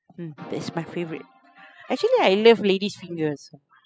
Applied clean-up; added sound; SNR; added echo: classical method spectral subtraction.